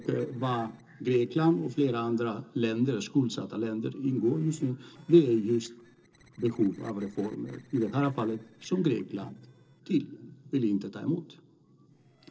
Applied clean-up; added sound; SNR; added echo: neural separator model SepFormer DNS4.